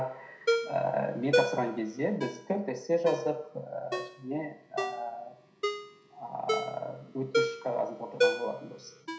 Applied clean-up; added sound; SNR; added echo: none; Ringtone; 1 dB; reverberation time 0.5 s.